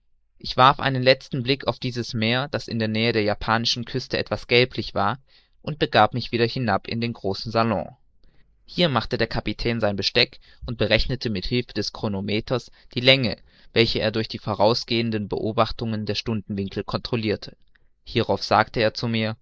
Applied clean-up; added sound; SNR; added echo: neural mask model Resemble Enhance denoiser.